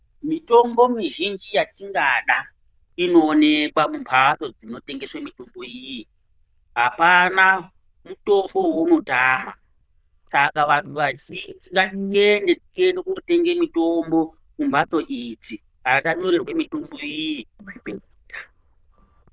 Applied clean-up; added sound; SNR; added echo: neural diffusion model UNIVERSE++.